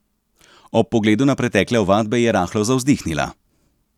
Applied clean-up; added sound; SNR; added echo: none; none; none; none.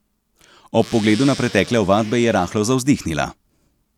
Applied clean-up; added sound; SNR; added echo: none; Zipper (clothing); 17 dB; none.